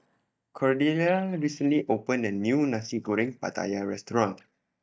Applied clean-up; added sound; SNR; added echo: neural mask model DeepFilterNet 3.